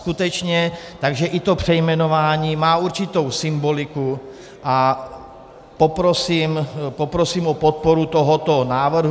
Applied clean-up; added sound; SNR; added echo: none; none; none; none.